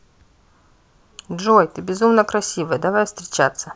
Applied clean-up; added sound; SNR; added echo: none; none; none; none.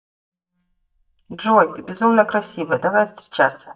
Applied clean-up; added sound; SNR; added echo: neural mask model DeepFilterNet 3.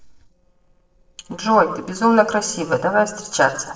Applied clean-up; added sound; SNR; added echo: neural separator model SepFormer DNS4.